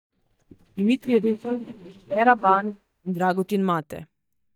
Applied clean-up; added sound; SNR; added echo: neural mask model DeepFilterNet 3.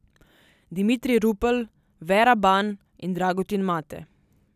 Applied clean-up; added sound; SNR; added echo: none; none; none; none.